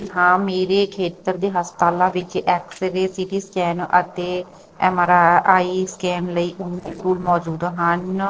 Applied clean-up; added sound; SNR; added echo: neural separator model SepFormer DNS4.